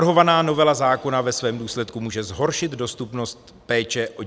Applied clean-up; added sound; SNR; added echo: none; none; none; none.